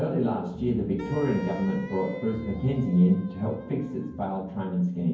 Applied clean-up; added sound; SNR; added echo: none; Wind instrument, woodwind instrument; 16 dB; reverberation time 0.9 s.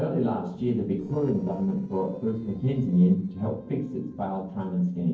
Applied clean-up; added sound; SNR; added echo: neural separator model SepFormer DNS4.